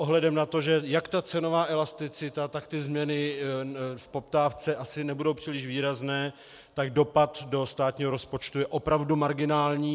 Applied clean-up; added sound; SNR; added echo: none; none; none; none.